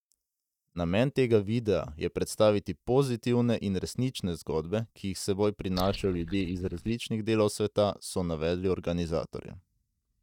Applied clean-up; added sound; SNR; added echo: neural mask model DeepFilterNet 3.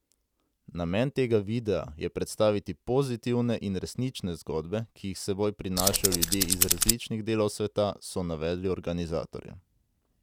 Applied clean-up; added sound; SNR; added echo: none; Tools; -4 dB; none.